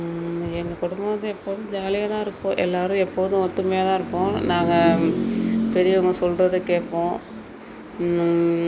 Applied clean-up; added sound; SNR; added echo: none; none; none; none.